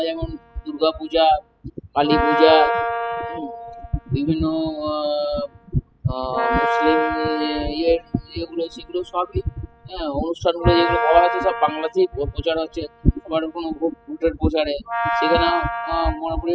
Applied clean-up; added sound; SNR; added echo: classical method spectral subtraction.